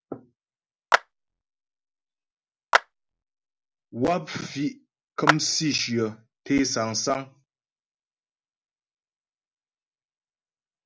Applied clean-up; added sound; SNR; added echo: none; Clapping; -2 dB; none.